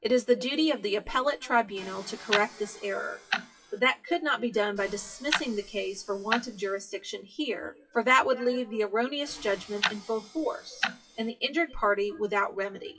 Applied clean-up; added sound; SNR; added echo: classical method WPE with log-MMSE.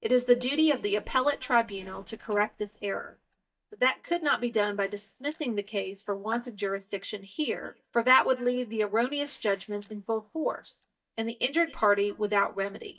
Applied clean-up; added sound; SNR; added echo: neural mask model DeepFilterNet 3.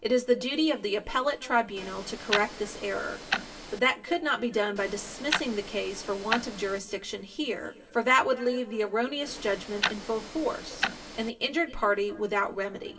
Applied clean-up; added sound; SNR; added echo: none; Tick-tock; 6 dB; reverberation time 2.5 s.